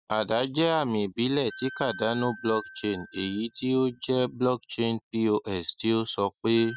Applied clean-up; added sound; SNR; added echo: classical method spectral subtraction.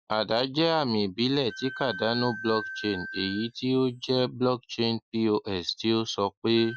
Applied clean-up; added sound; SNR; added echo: classical method Wiener filter.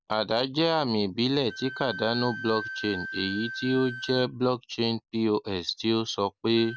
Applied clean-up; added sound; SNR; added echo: none; Wind instrument, woodwind instrument; 13 dB; none.